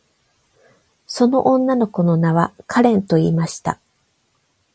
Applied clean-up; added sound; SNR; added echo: none; none; none; none.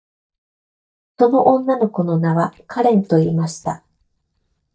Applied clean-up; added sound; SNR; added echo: neural mask model DeepFilterNet 3.